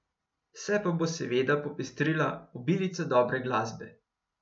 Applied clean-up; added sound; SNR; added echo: none; none; none; none.